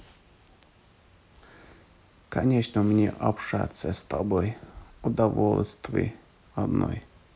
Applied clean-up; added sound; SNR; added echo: none; none; none; none.